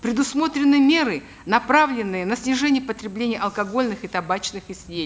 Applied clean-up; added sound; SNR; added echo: none; none; none; none.